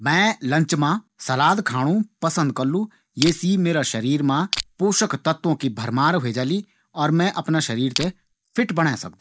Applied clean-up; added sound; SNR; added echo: neural mask model DeepFilterNet 3.